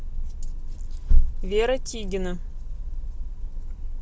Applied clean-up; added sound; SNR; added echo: none; none; none; none.